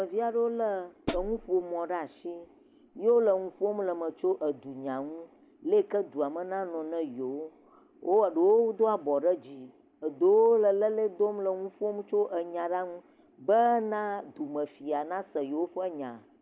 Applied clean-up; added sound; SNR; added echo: none; Hi-hat; 7 dB; none.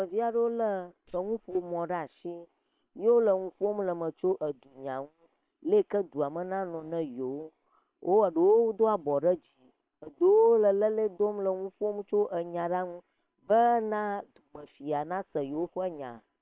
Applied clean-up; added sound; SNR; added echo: neural separator model SepFormer WHAM!.